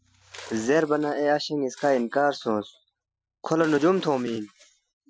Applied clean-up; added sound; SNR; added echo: classical method Wiener filter.